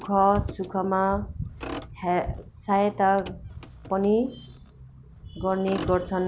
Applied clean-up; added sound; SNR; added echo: none; Motor vehicle (road); 17 dB; none.